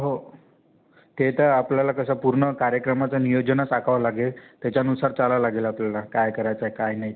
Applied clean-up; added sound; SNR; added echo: none; none; none; none.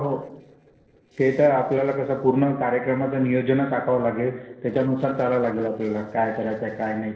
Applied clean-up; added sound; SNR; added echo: neural separator model SepFormer DNS4.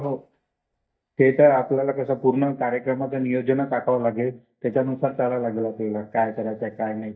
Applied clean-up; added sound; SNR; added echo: neural mask model DeepFilterNet 3.